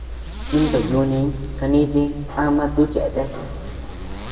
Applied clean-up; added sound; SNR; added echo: none; Zipper (clothing); 7 dB; reverberation time 1.4 s.